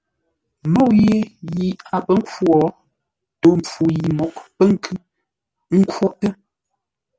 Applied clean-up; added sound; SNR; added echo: none; none; none; none.